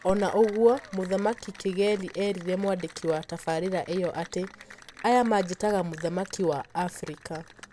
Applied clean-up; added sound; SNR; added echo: none; Applause / Cheering; 20 dB; none.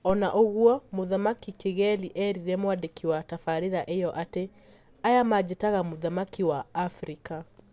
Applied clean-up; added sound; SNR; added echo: none; none; none; none.